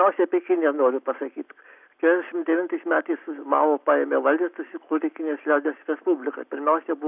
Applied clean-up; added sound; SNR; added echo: none; none; none; none.